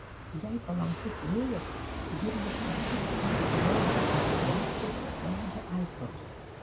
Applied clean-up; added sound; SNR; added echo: none; Fixed-wing aircraft, airplane; -3 dB; none.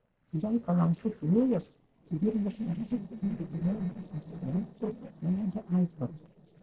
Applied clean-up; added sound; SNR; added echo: neural separator model SepFormer DNS4.